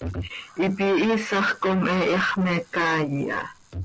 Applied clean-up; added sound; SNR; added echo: none; none; none; none.